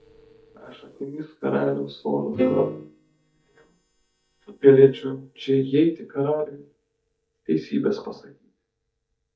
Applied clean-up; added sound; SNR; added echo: neural mask model DeepFilterNet 3.